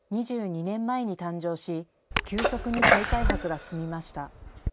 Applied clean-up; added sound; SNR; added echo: none; Sneeze; -4 dB; none.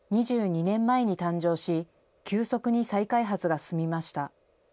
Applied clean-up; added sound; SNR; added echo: none; none; none; none.